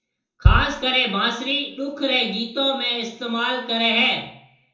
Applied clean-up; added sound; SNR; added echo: none; Bass drum; 0 dB; reverberation time 0.6 s.